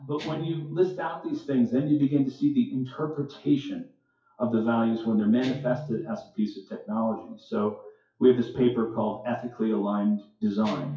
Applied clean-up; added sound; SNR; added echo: classical method WPE with log-MMSE.